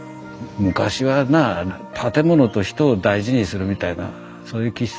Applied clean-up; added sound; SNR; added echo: none; none; none; none.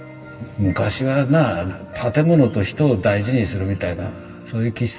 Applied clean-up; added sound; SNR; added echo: none; none; none; reverberation time 2.4 s.